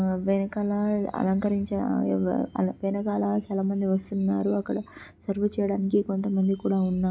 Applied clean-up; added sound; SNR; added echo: none; none; none; none.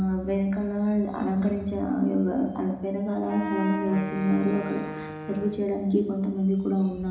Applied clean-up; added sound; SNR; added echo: none; Wind instrument, woodwind instrument; 9 dB; reverberation time 1.0 s.